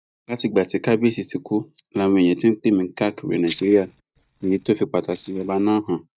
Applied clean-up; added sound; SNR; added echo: neural mask model DeepFilterNet 3.